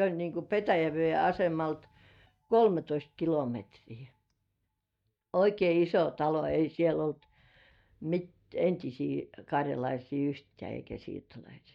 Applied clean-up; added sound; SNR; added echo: neural mask model DeepFilterNet 3.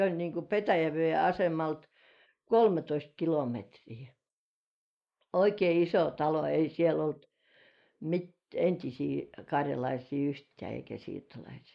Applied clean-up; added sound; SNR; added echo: neural mask model Resemble Enhance denoiser.